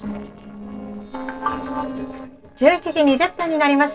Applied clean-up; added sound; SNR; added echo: neural separator model SepFormer DNS4.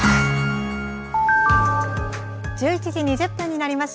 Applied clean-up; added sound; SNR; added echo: none; none; none; none.